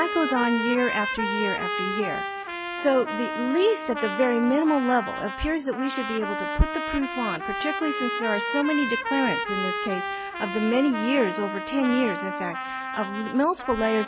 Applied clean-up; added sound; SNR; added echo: none; Trumpet; 4 dB; none.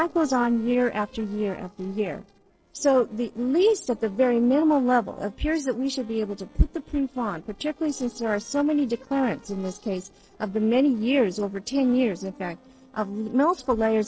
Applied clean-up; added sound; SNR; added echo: neural separator model SepFormer DNS4.